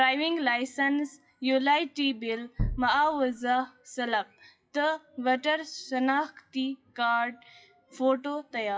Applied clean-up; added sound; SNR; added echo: classical method WPE with log-MMSE.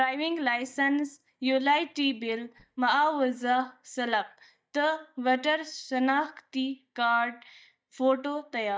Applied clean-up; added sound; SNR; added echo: neural mask model DeepFilterNet 3.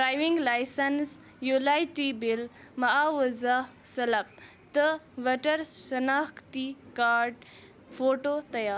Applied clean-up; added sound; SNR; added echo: none; none; none; none.